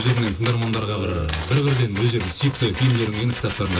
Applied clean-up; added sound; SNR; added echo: none; Tools; 11 dB; reverberation time 0.2 s.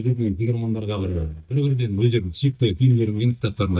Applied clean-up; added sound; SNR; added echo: neural mask model DeepFilterNet 3.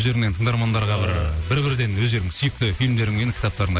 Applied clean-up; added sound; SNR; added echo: none; none; none; none.